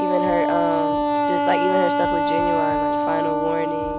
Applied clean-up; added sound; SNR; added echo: none; Wind instrument, woodwind instrument; -4 dB; none.